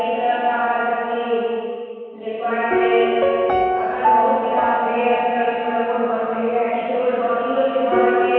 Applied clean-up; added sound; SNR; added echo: none; Piano; 3 dB; reverberation time 2.2 s.